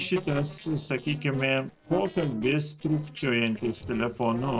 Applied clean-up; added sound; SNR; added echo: neural separator model SepFormer DNS4.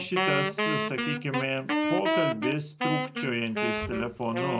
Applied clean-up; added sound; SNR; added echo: none; Wind instrument, woodwind instrument; -1 dB; none.